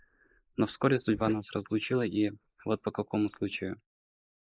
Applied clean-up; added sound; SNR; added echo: neural mask model Resemble Enhance denoiser.